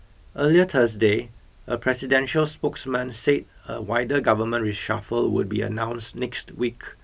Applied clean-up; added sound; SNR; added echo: none; none; none; none.